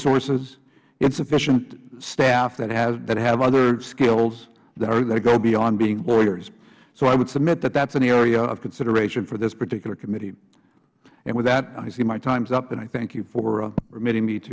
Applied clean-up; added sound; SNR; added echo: none; none; none; none.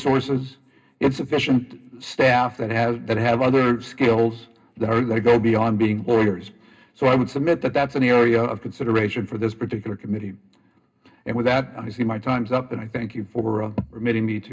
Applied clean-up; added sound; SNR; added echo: none; none; none; reverberation time 0.2 s.